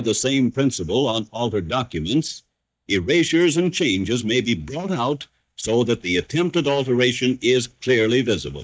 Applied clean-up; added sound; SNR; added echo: neural mask model DeepFilterNet 3.